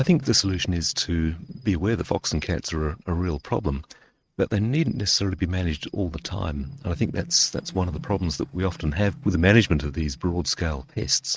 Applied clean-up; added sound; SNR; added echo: neural mask model RNNoise.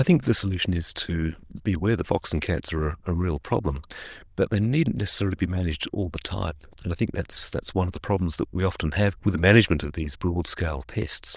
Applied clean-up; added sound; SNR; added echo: neural diffusion model UNIVERSE++.